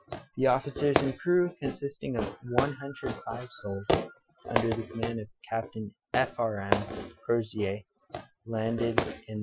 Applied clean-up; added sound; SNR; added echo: classical method Wiener filter.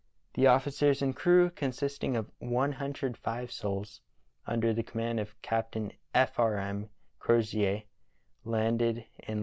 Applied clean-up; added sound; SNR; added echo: none; none; none; none.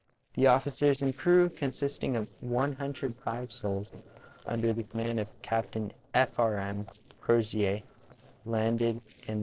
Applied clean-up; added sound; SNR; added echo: neural separator model SepFormer DNS4.